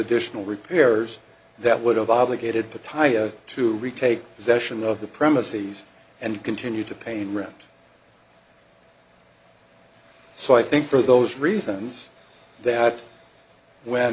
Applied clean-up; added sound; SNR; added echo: none; none; none; none.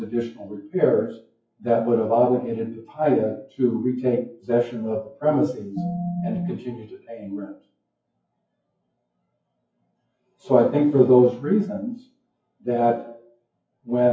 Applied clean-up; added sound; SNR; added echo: classical method WPE with log-MMSE.